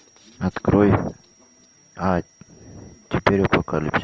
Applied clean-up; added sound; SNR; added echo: none; none; none; none.